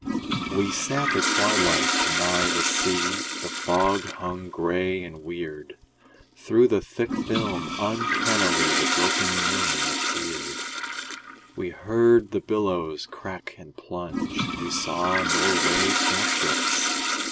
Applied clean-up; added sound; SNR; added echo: none; Toilet flush; -1 dB; none.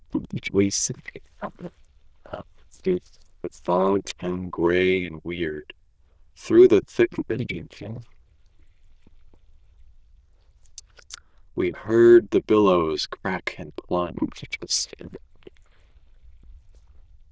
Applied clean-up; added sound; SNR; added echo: neural diffusion model UNIVERSE++.